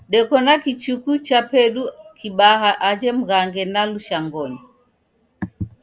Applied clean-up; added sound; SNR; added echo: none; none; none; none.